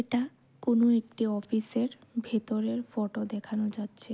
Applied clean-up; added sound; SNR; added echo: none; none; none; none.